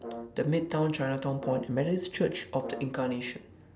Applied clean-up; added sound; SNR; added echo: none; Brass instrument; 14 dB; none.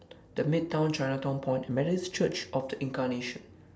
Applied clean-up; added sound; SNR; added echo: none; none; none; none.